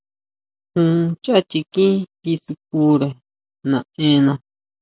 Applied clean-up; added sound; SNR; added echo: none; none; none; none.